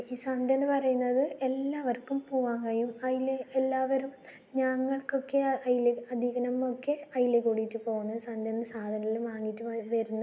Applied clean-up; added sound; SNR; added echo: none; none; none; none.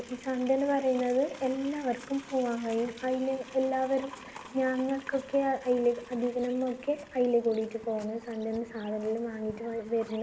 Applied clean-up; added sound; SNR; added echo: none; Livestock, farm animals, working animals; 19 dB; none.